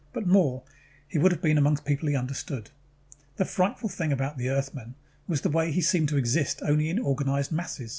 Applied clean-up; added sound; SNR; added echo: none; none; none; none.